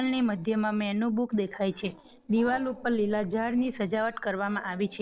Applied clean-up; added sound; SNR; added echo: neural separator model SepFormer DNS4.